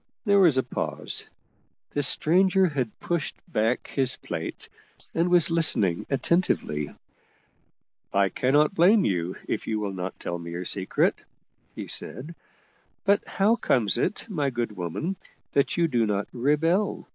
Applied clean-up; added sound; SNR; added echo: neural mask model Resemble Enhance denoiser.